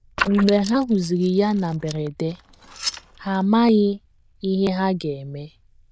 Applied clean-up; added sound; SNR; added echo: neural diffusion model UNIVERSE++.